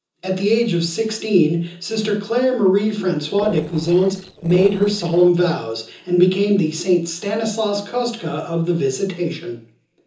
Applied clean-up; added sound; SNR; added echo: neural separator model SepFormer DNS4.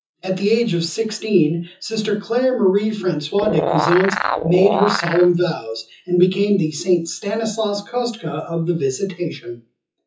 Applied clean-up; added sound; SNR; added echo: classical method WPE with log-MMSE.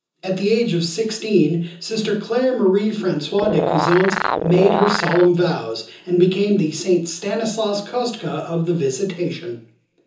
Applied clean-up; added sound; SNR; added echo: none; Animal; 2 dB; reverberation time 0.6 s.